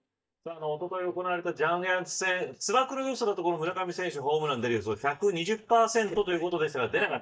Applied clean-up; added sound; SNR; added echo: neural mask model DeepFilterNet 3.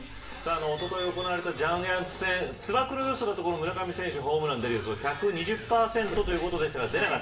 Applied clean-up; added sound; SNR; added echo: none; Squeak / Slam / Alarm / Wood; 15 dB; reverberation time 0.7 s.